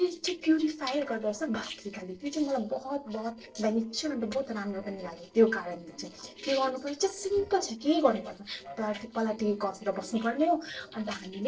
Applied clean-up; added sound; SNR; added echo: neural separator model SepFormer DNS4.